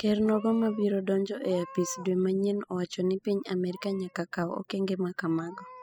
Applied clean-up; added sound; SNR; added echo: classical method spectral subtraction.